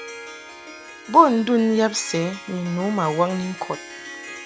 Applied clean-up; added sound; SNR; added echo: none; Harp; 15 dB; none.